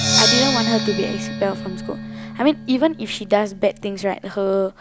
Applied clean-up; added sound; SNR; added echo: none; Percussion; 3 dB; none.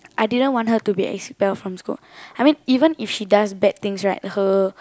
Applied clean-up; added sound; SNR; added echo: none; none; none; none.